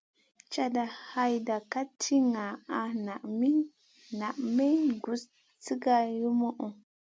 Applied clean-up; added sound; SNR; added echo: none; none; none; none.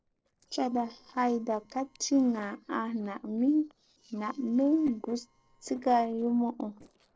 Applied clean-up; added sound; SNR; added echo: neural separator model SepFormer DNS4.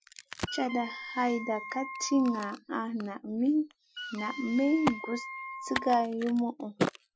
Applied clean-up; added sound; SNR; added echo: classical method Wiener filter.